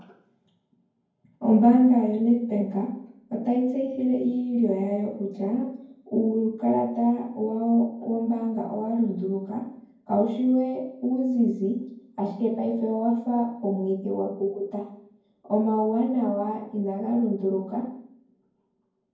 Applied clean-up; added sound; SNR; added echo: none; none; none; reverberation time 0.9 s.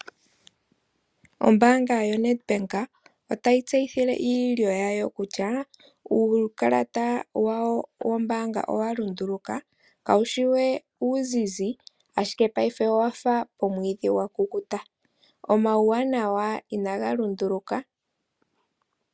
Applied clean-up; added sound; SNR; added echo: none; none; none; none.